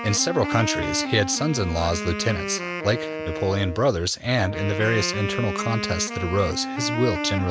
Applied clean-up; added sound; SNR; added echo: none; Wind instrument, woodwind instrument; 6 dB; none.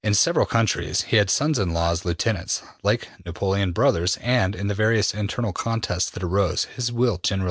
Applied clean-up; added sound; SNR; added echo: none; none; none; none.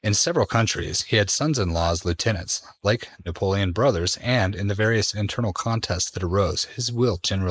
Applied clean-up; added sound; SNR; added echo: neural mask model Resemble Enhance denoiser.